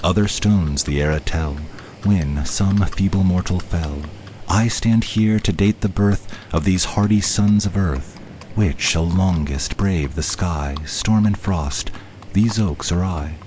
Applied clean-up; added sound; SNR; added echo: none; Livestock, farm animals, working animals; 19 dB; none.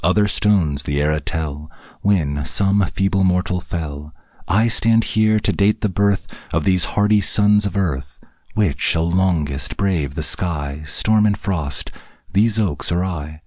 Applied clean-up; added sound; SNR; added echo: none; none; none; none.